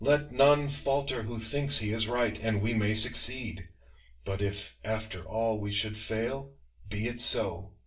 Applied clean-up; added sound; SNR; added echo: none; none; none; reverberation time 0.3 s.